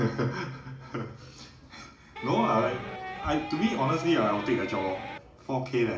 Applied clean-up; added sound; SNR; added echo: none; Electric guitar; 9 dB; reverberation time 2.5 s.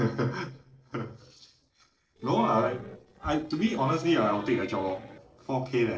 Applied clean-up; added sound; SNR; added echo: neural separator model SepFormer DNS4.